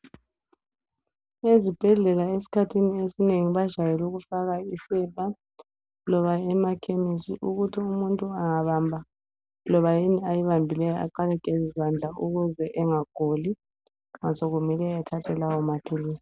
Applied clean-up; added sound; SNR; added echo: none; none; none; none.